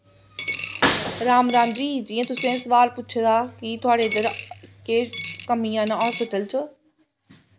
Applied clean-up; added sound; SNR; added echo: none; Coin (dropping); 9 dB; none.